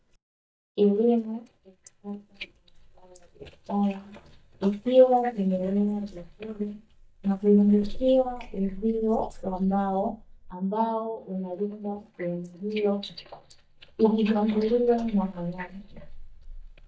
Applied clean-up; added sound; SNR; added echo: neural mask model DeepFilterNet 3.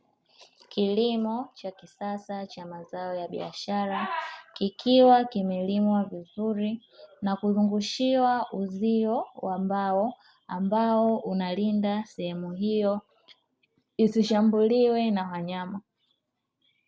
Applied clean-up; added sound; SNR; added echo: none; none; none; none.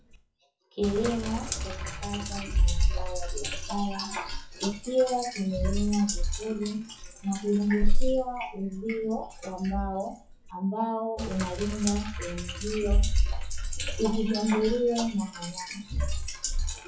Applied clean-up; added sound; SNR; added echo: classical method WPE with log-MMSE.